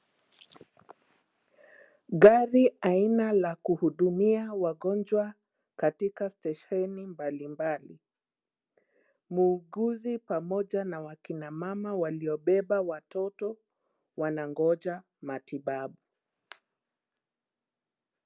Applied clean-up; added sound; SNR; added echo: none; none; none; none.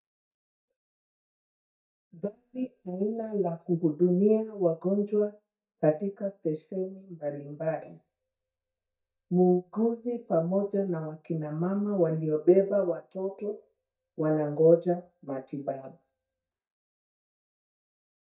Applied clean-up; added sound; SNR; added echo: neural mask model DeepFilterNet 3.